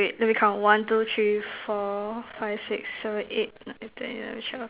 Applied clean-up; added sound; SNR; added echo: none; none; none; none.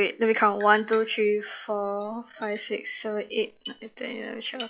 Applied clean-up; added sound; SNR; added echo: classical method log-MMSE.